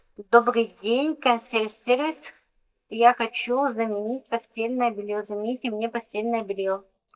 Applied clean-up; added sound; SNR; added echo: neural mask model DeepFilterNet 3.